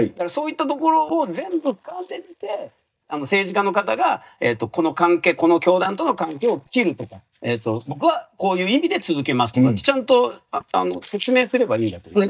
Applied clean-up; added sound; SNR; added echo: neural mask model DeepFilterNet 3.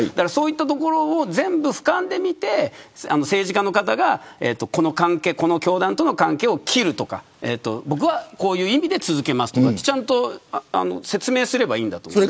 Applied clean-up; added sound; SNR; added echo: none; none; none; none.